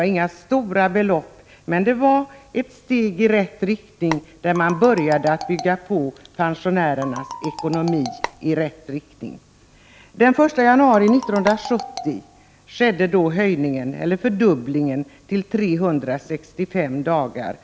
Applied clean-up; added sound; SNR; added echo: none; Telephone + Marimba, xylophone; 13 dB; none.